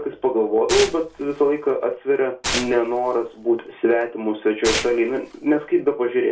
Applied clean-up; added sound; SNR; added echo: none; Tearing; 9 dB; reverberation time 0.3 s.